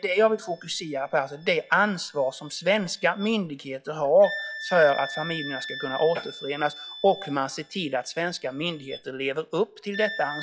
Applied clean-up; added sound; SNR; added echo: classical method log-MMSE.